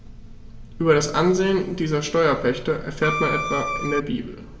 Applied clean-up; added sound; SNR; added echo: none; Bowed string instrument; 4 dB; reverberation time 2.2 s.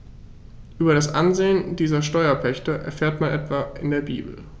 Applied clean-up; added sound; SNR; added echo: none; none; none; none.